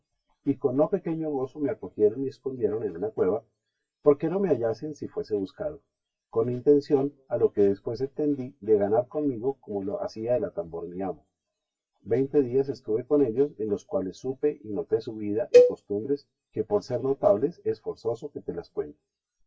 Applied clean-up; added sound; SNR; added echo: classical method WPE with log-MMSE.